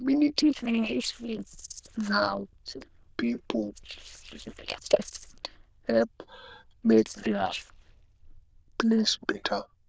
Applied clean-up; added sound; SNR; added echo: neural diffusion model UNIVERSE++.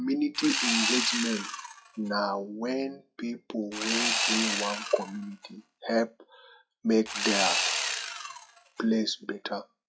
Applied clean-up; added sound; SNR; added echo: classical method log-MMSE.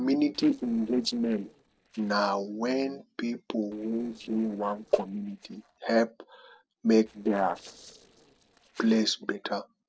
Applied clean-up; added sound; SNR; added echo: neural separator model SepFormer DNS4.